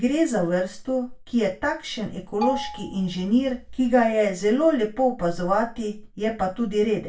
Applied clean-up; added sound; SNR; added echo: none; Marimba, xylophone; 11 dB; reverberation time 0.2 s.